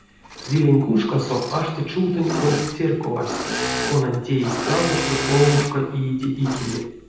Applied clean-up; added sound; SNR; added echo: none; Engine / Mechanisms; 7 dB; reverberation time 0.9 s.